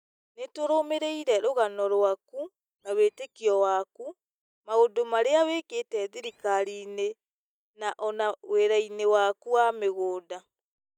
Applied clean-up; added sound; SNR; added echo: neural mask model DeepFilterNet 3.